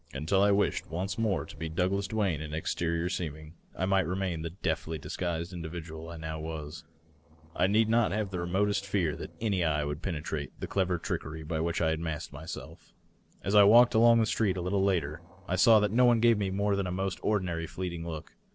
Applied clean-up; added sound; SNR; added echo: neural separator model SepFormer DNS4.